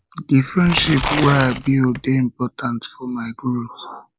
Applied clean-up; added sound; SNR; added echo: none; Tearing; 7 dB; none.